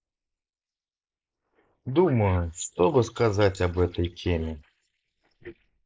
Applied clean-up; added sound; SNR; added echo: neural mask model Resemble Enhance denoiser.